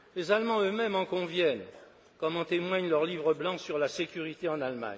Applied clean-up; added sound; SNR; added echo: none; none; none; none.